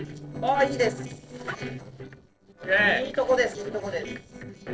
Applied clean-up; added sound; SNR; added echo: neural separator model SepFormer DNS4.